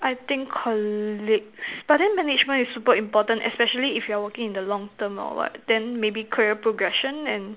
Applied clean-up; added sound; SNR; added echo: none; none; none; none.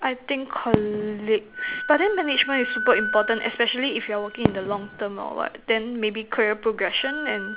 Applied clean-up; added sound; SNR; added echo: none; Wind instrument, woodwind instrument + Fireworks; 7 dB; none.